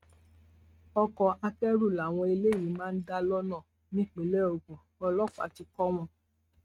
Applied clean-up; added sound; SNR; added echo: neural mask model RNNoise.